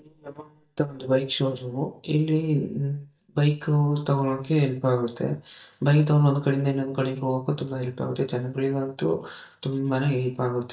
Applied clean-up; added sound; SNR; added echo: neural mask model DeepFilterNet 3.